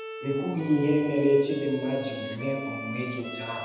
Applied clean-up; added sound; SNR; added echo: none; Bowed string instrument; 12 dB; reverberation time 1.0 s.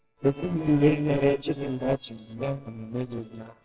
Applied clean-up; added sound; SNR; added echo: neural separator model SepFormer WHAMR!.